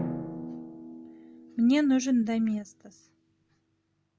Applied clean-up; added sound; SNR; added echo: none; Drum; 12 dB; none.